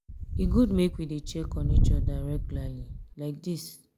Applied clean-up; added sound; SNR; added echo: none; Wind; -4 dB; none.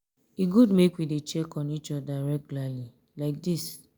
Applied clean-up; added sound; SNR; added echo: none; none; none; none.